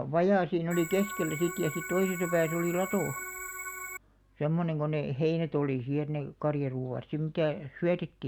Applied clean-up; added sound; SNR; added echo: none; Organ; 9 dB; none.